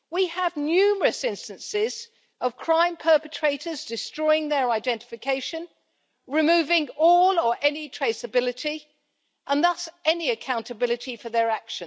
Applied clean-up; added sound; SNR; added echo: none; none; none; none.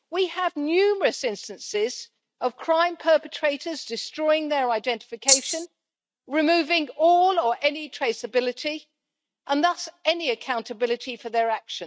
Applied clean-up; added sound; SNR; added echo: neural mask model RNNoise.